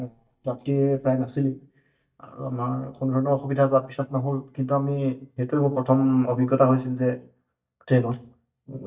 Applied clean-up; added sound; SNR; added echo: neural mask model DeepFilterNet 3.